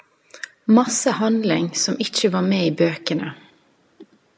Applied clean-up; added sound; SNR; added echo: none; none; none; none.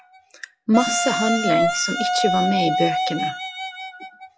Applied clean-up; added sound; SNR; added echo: classical method log-MMSE.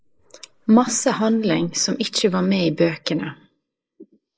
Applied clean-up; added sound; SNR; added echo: neural mask model Resemble Enhance denoiser.